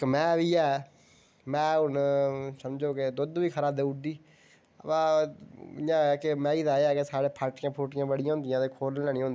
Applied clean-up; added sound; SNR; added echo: none; none; none; none.